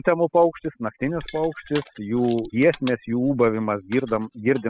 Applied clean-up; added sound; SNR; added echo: classical method spectral subtraction.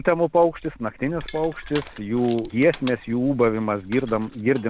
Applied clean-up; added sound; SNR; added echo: none; Crushing; 19 dB; none.